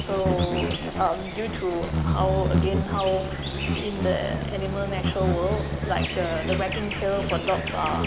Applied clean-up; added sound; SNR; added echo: none; Insect; 0 dB; none.